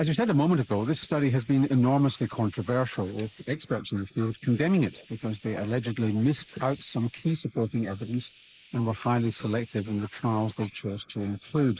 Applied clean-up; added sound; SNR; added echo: neural mask model Resemble Enhance denoiser.